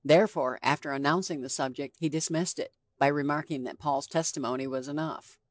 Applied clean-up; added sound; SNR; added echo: none; none; none; none.